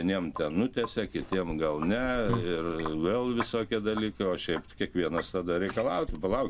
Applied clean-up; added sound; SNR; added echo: none; Sink (filling or washing); 12 dB; none.